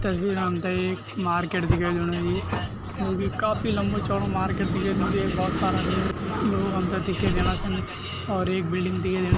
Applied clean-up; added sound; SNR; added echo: none; Car; 5 dB; none.